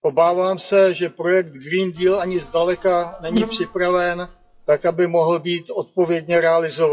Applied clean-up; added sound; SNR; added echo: classical method WPE with log-MMSE.